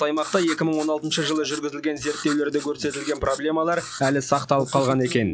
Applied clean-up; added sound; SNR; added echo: classical method log-MMSE.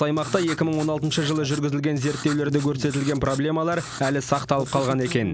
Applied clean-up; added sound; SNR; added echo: none; Writing; 15 dB; none.